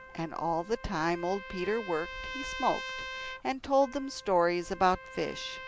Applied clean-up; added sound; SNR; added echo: none; Trumpet; 12 dB; none.